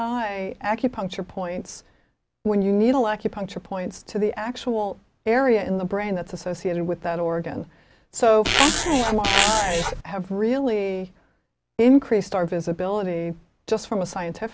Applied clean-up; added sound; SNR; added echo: none; Zipper (clothing); -1 dB; none.